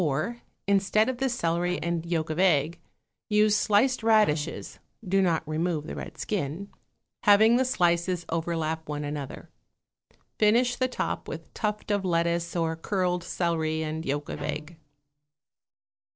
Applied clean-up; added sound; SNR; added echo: neural separator model SepFormer DNS4.